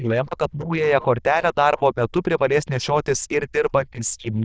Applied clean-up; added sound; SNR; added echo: neural diffusion model UNIVERSE++.